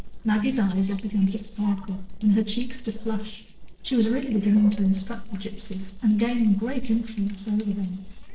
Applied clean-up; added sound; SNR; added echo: neural separator model SepFormer DNS4.